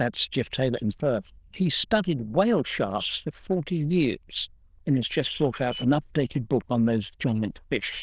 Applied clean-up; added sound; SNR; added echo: neural diffusion model UNIVERSE++.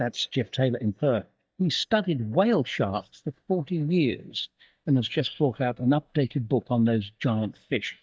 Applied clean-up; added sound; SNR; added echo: neural mask model DeepFilterNet 3.